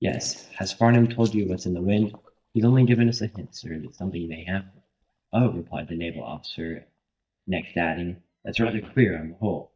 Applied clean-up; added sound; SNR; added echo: neural mask model DeepFilterNet 3.